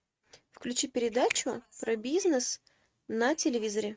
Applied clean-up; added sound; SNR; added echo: neural mask model RNNoise.